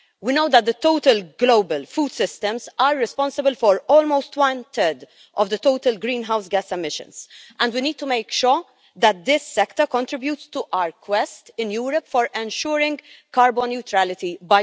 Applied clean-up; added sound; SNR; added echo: none; none; none; none.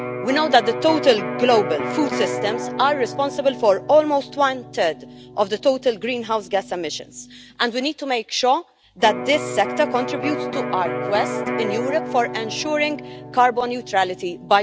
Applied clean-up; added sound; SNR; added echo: none; Electric guitar; 8 dB; none.